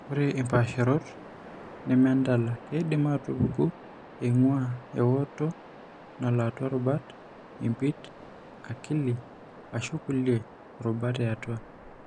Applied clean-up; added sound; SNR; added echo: none; Waves, surf; 18 dB; none.